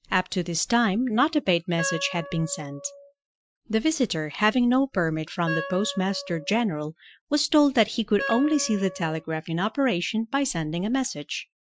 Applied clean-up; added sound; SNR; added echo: classical method Wiener filter.